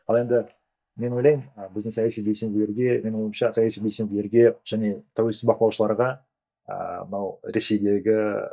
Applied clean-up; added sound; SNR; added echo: neural mask model DeepFilterNet 3.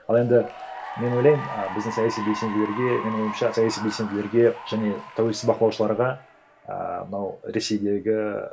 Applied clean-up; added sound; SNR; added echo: none; Applause / Cheering; 12 dB; reverberation time 0.2 s.